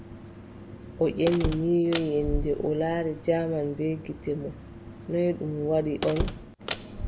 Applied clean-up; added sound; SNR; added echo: none; Slam; 7 dB; none.